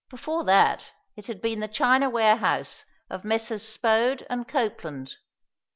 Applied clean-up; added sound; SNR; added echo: none; none; none; none.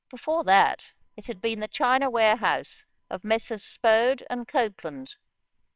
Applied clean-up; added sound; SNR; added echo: neural separator model SepFormer WHAMR!.